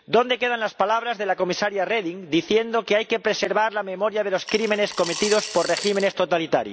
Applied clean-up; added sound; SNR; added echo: none; Coin (dropping) / Glass; 11 dB; none.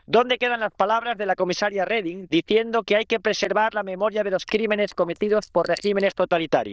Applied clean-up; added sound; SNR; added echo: neural diffusion model UNIVERSE++.